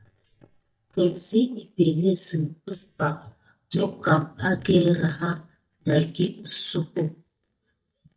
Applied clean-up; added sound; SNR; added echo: neural mask model DeepFilterNet 3.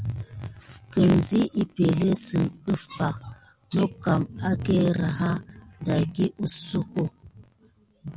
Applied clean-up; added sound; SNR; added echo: none; none; none; none.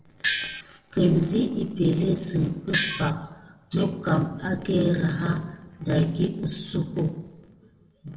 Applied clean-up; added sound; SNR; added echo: neural separator model SepFormer DNS4.